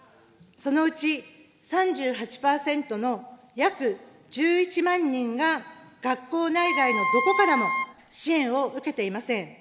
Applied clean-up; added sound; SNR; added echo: none; Wind instrument, woodwind instrument; 1 dB; none.